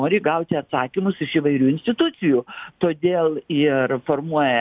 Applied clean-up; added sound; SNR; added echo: none; none; none; none.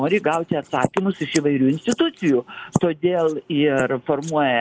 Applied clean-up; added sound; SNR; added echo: neural mask model Resemble Enhance denoiser.